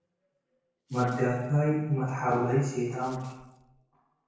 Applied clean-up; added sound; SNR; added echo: neural separator model SepFormer DNS4.